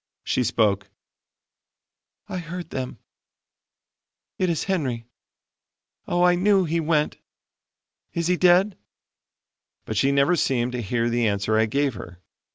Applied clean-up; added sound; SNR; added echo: none; none; none; none.